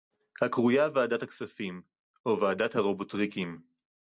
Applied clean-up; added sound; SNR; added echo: none; none; none; none.